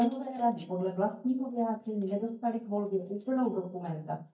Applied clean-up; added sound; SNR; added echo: neural mask model DeepFilterNet 3.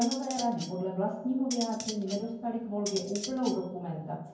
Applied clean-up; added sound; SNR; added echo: none; Cutlery, silverware; 11 dB; reverberation time 0.9 s.